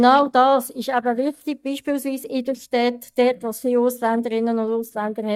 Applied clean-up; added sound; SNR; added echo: neural mask model DeepFilterNet 3.